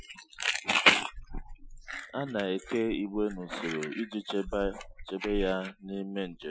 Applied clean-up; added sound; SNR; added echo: classical method Wiener filter.